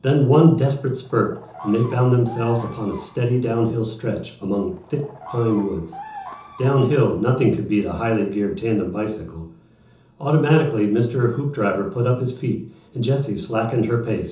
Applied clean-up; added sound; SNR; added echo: none; Bird vocalization, bird call, bird song; 18 dB; reverberation time 0.6 s.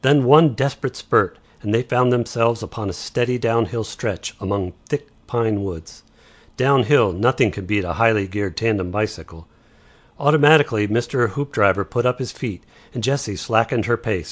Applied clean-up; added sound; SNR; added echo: none; none; none; none.